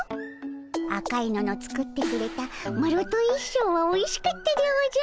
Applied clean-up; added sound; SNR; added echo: none; none; none; none.